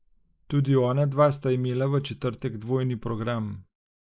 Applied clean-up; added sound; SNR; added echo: neural mask model Resemble Enhance denoiser.